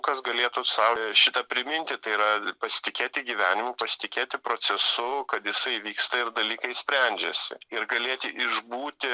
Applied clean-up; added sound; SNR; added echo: none; none; none; none.